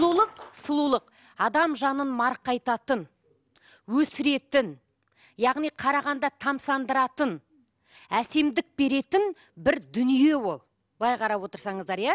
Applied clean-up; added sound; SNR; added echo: none; none; none; none.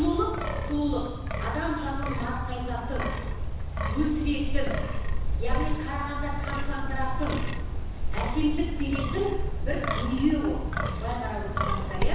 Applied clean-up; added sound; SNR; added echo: none; Wind; -3 dB; reverberation time 1.1 s.